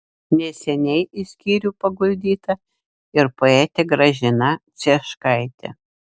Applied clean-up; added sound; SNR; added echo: none; none; none; none.